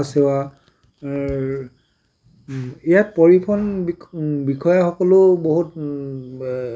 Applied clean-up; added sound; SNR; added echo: none; none; none; none.